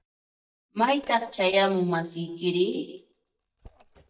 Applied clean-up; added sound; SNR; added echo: neural mask model DeepFilterNet 3.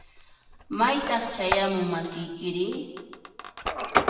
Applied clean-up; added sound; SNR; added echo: none; Squeak; 3 dB; reverberation time 1.2 s.